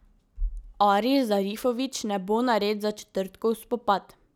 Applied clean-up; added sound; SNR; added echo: none; none; none; none.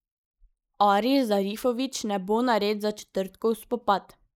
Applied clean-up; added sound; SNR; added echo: neural mask model Resemble Enhance denoiser.